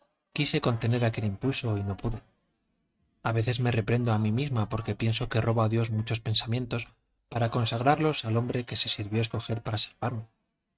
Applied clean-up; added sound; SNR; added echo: neural mask model RNNoise.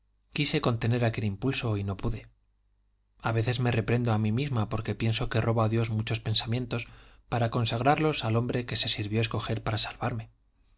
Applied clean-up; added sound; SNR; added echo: none; none; none; none.